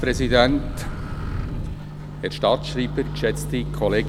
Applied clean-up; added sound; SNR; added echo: none; Microwave oven; 4 dB; none.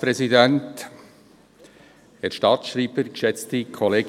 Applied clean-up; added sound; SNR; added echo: none; none; none; none.